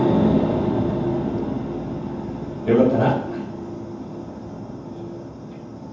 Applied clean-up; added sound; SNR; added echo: none; none; none; reverberation time 0.9 s.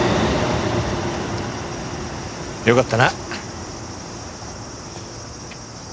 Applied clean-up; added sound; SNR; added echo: none; none; none; none.